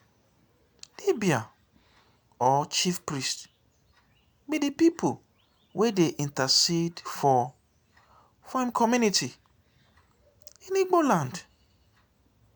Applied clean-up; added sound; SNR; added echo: none; none; none; none.